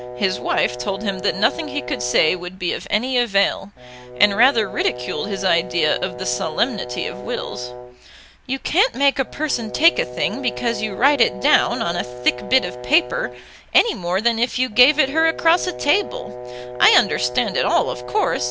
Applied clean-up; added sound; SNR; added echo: none; Brass instrument; 11 dB; none.